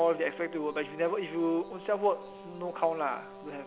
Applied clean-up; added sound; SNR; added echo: none; Brass instrument; 16 dB; none.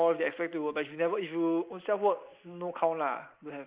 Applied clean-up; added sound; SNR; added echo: neural mask model Resemble Enhance denoiser.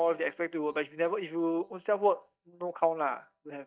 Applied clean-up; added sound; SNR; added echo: neural mask model DeepFilterNet 3.